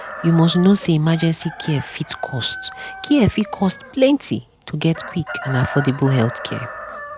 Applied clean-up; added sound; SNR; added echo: none; Chicken, rooster; 14 dB; none.